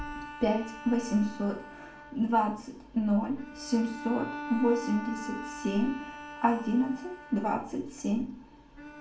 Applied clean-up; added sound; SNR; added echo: none; Bowed string instrument; 13 dB; reverberation time 0.4 s.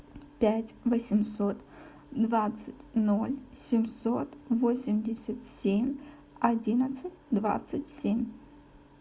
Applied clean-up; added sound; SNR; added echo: none; none; none; none.